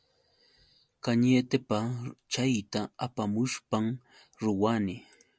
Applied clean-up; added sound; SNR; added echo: none; none; none; none.